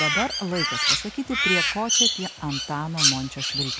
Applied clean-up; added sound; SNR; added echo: none; Crow; -4 dB; none.